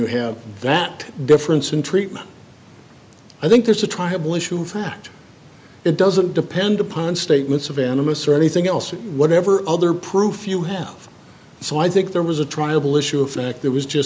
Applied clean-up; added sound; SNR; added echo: none; none; none; none.